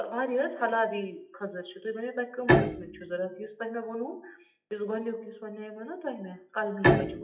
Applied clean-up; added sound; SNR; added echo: classical method WPE with log-MMSE.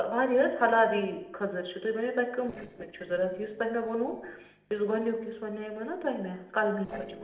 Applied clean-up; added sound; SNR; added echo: neural separator model SepFormer DNS4.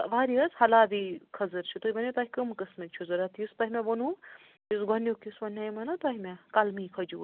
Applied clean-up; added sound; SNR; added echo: none; none; none; none.